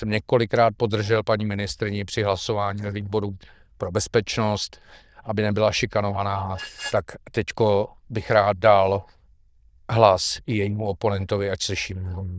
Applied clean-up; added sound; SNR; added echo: neural diffusion model UNIVERSE++.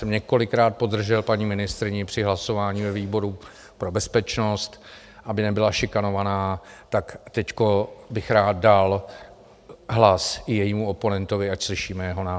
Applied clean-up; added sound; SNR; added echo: none; none; none; none.